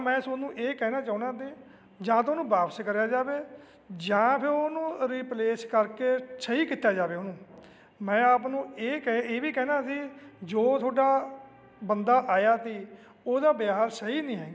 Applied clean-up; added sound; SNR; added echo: none; none; none; none.